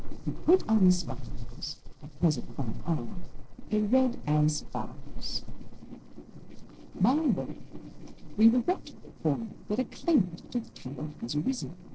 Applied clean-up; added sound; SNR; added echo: neural separator model SepFormer DNS4.